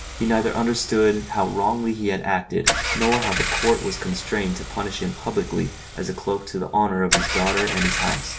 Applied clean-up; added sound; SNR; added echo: none; Engine / Car; 5 dB; reverberation time 0.2 s.